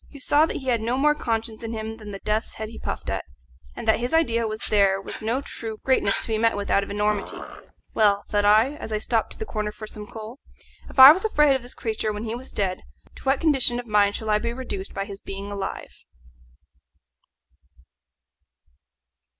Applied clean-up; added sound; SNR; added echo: none; Dog; 10 dB; none.